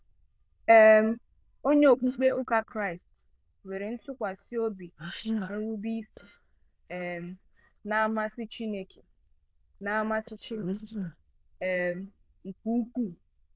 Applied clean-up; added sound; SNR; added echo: neural diffusion model UNIVERSE++.